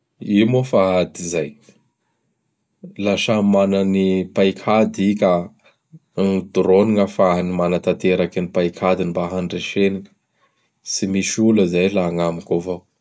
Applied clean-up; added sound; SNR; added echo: none; none; none; none.